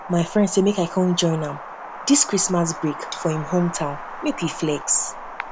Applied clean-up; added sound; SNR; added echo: none; Wind; 12 dB; none.